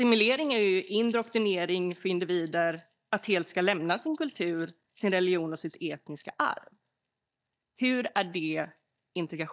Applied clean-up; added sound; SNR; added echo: neural mask model DeepFilterNet 3.